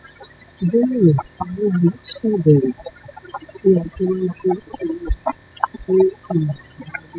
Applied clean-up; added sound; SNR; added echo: classical method spectral subtraction.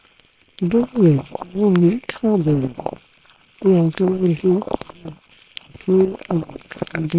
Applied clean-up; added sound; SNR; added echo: neural separator model SepFormer WHAM!.